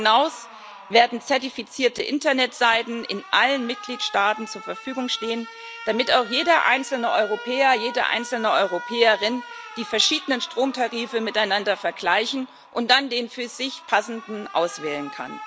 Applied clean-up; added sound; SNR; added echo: none; Alarm; 16 dB; none.